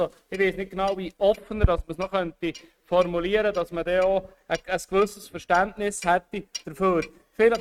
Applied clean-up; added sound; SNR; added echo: neural mask model RNNoise.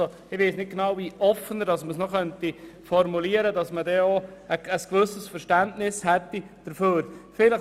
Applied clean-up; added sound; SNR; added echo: none; none; none; none.